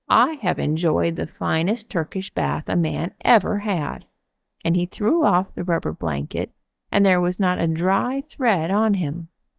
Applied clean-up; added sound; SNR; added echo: neural mask model DeepFilterNet 3.